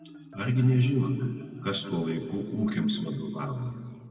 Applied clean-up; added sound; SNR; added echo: none; Marimba, xylophone; 19 dB; reverberation time 1.7 s.